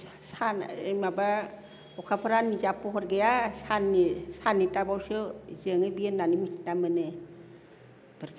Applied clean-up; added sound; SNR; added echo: none; none; none; none.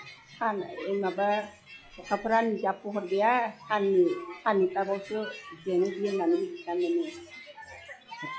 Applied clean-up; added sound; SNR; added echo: classical method log-MMSE.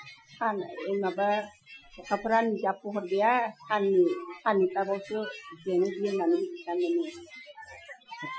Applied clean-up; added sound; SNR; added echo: classical method Wiener filter.